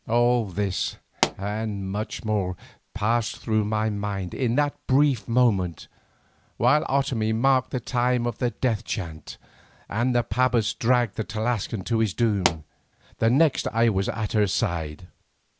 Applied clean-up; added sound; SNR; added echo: none; Explosion; 7 dB; none.